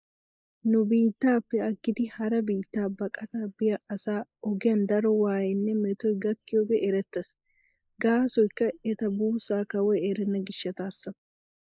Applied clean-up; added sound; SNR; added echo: neural mask model Resemble Enhance denoiser.